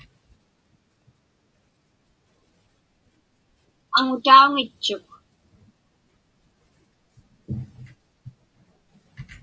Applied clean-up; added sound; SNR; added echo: none; none; none; none.